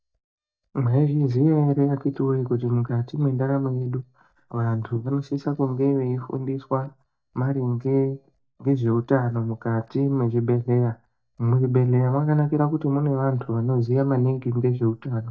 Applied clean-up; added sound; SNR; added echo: neural mask model DeepFilterNet 3.